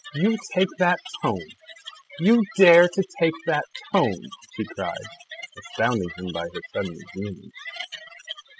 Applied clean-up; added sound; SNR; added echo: classical method spectral subtraction.